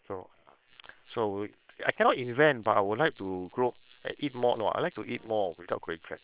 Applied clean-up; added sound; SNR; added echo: neural separator model SepFormer WHAM!.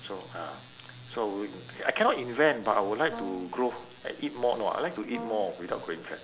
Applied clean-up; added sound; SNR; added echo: none; Brass instrument; 11 dB; none.